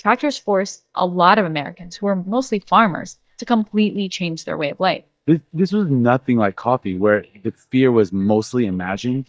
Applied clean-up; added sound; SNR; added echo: neural mask model DeepFilterNet 3.